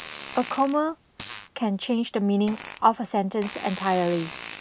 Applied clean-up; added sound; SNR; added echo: none; Fart; 16 dB; none.